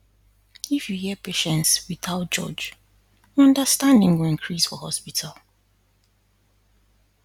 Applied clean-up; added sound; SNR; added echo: none; none; none; none.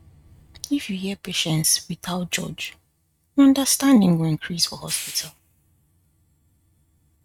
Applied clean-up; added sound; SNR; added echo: neural mask model RNNoise.